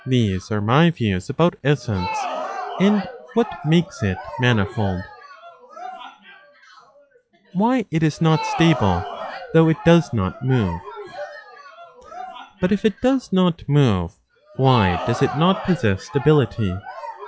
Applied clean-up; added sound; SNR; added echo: classical method log-MMSE.